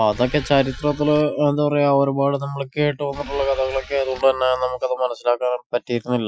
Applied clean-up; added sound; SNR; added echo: classical method Wiener filter.